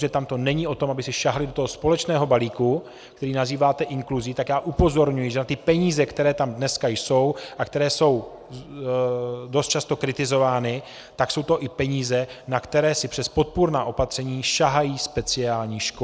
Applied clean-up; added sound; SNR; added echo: none; none; none; none.